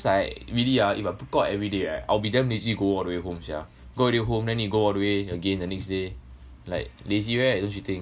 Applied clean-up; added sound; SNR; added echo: none; none; none; none.